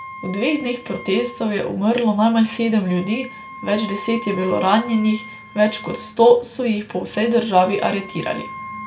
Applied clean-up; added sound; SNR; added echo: none; Wind instrument, woodwind instrument; 17 dB; reverberation time 0.3 s.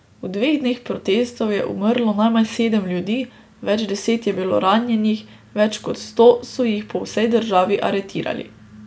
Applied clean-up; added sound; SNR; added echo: none; none; none; none.